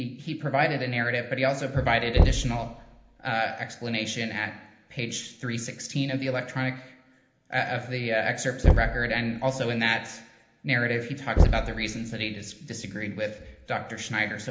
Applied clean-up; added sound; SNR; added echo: none; Knock / Wood; -1 dB; reverberation time 0.8 s.